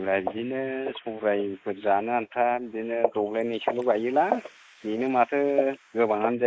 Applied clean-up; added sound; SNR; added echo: neural mask model Resemble Enhance denoiser.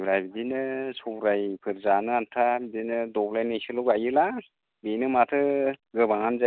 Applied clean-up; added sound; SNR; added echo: none; none; none; none.